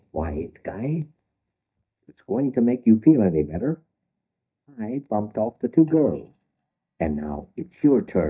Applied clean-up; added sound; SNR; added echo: neural mask model DeepFilterNet 3.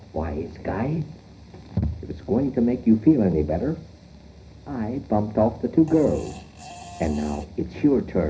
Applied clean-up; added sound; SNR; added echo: none; Fart; 20 dB; reverberation time 0.5 s.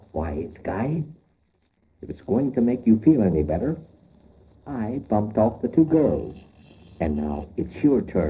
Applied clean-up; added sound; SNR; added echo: neural separator model SepFormer DNS4.